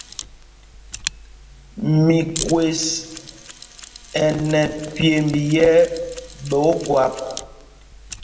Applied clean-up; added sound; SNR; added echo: none; Mechanisms; 15 dB; reverberation time 0.7 s.